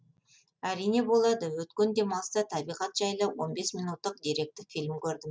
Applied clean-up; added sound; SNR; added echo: none; none; none; none.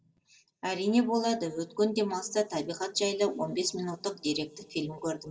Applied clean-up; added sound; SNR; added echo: none; none; none; reverberation time 2.1 s.